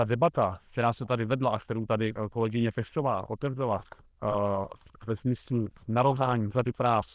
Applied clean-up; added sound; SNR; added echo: neural diffusion model UNIVERSE++.